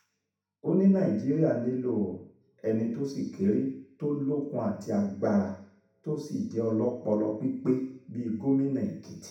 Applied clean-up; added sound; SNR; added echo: none; none; none; reverberation time 0.7 s.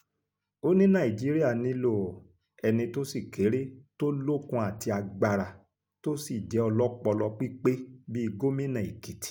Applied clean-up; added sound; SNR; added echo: none; none; none; none.